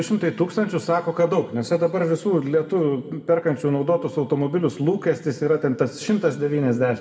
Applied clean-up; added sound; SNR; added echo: none; none; none; reverberation time 1.3 s.